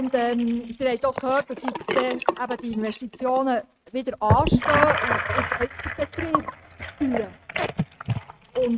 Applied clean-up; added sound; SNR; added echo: neural mask model RNNoise.